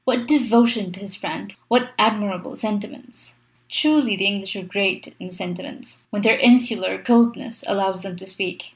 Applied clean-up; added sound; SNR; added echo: none; none; none; none.